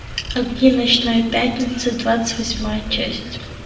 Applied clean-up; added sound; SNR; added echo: none; Motor vehicle (road); 13 dB; reverberation time 0.8 s.